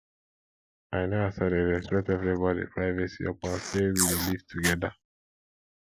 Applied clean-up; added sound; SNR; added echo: neural mask model Resemble Enhance denoiser.